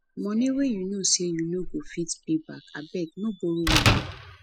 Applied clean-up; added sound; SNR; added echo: classical method spectral subtraction.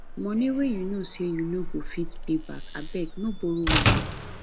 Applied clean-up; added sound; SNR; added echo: none; Slam; 1 dB; none.